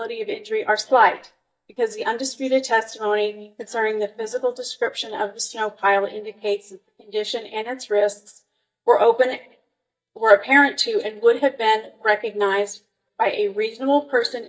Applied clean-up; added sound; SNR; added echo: neural mask model DeepFilterNet 3.